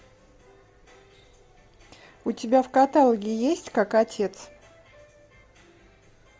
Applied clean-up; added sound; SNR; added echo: none; none; none; none.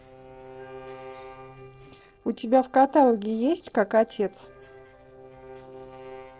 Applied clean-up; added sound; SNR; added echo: neural separator model SepFormer DNS4.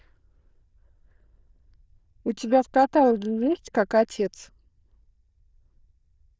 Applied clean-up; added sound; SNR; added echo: neural diffusion model UNIVERSE++.